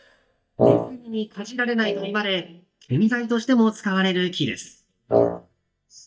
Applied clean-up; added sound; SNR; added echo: neural mask model DeepFilterNet 3.